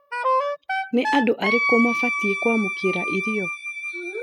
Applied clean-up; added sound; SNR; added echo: classical method spectral subtraction.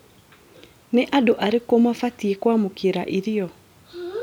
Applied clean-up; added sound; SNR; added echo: none; none; none; none.